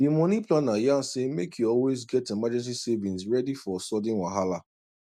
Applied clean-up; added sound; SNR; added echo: none; none; none; none.